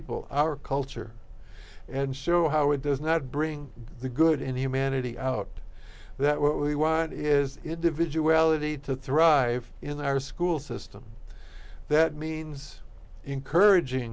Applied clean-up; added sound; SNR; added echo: none; none; none; none.